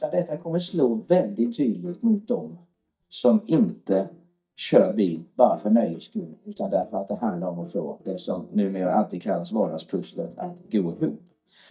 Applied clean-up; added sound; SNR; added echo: neural mask model DeepFilterNet 3.